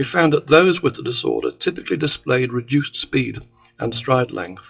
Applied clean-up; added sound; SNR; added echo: classical method WPE with log-MMSE.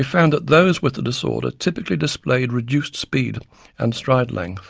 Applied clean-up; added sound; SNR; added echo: none; none; none; none.